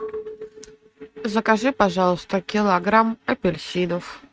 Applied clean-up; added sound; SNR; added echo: neural mask model RNNoise.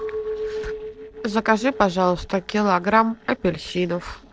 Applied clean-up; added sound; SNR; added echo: neural separator model SepFormer DNS4.